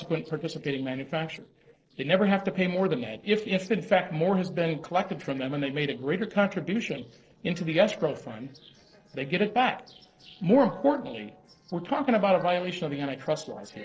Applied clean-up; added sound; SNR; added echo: neural separator model SepFormer DNS4.